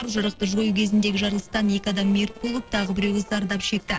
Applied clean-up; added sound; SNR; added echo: neural separator model SepFormer DNS4.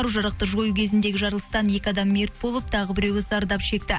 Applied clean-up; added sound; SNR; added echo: none; none; none; none.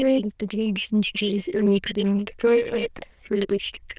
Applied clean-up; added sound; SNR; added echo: neural diffusion model UNIVERSE++.